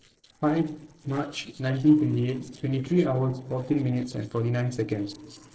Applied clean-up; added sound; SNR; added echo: neural separator model SepFormer DNS4.